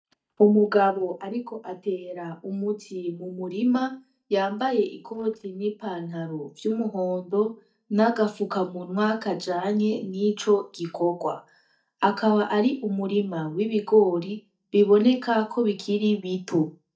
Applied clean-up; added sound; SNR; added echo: neural mask model DeepFilterNet 3.